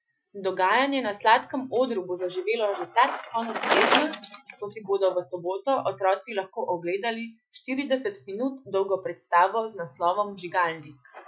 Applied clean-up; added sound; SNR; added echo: classical method Wiener filter.